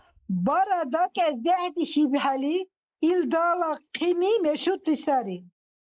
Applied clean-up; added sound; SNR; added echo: neural mask model Resemble Enhance denoiser.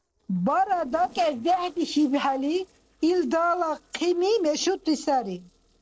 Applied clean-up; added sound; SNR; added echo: neural separator model SepFormer DNS4.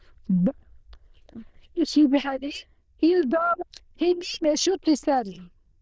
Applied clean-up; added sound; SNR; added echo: neural diffusion model UNIVERSE++.